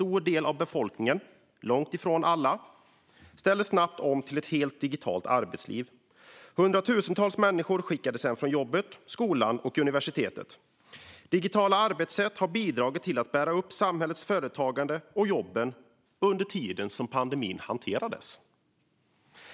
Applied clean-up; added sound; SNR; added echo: none; none; none; none.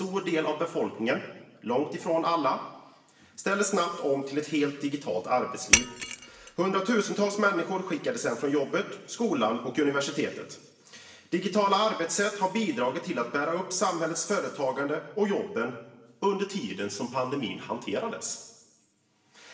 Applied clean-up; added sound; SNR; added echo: none; Shatter; -2 dB; reverberation time 1.1 s.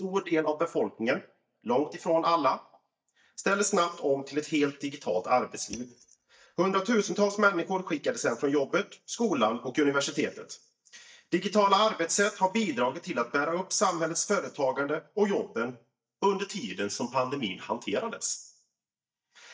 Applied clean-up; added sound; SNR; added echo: neural mask model DeepFilterNet 3.